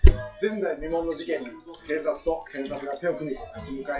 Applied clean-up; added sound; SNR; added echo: classical method WPE with log-MMSE.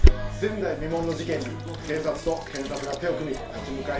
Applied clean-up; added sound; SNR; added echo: none; Sink (filling or washing); -3 dB; reverberation time 0.4 s.